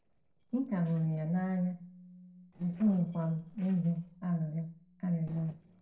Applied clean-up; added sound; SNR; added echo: neural separator model SepFormer DNS4.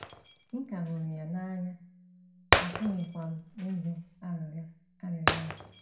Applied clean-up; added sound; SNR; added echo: none; Shatter; -2 dB; reverberation time 0.5 s.